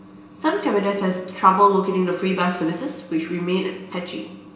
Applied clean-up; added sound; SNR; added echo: none; none; none; reverberation time 1.0 s.